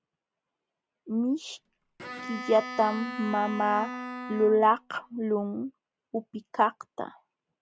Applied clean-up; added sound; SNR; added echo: none; Bowed string instrument; 9 dB; none.